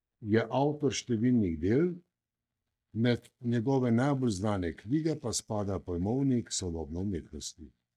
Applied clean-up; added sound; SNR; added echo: neural mask model DeepFilterNet 3.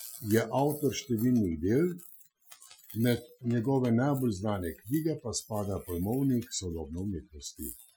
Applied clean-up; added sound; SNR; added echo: classical method Wiener filter.